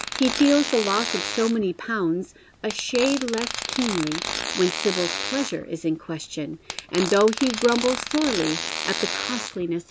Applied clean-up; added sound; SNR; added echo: none; Fart; 6 dB; none.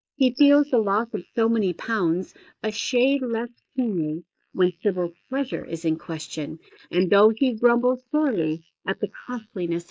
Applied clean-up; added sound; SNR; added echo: neural mask model Resemble Enhance denoiser.